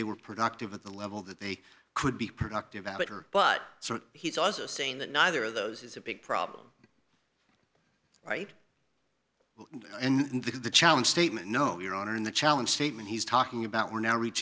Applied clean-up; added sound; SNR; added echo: none; none; none; none.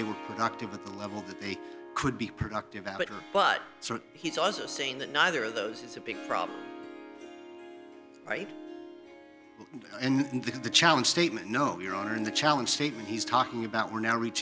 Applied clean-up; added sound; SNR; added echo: none; Harp; 14 dB; none.